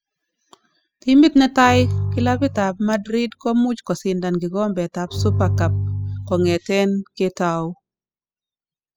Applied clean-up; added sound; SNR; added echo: classical method spectral subtraction.